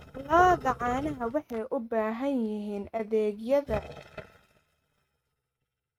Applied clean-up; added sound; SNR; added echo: neural mask model RNNoise.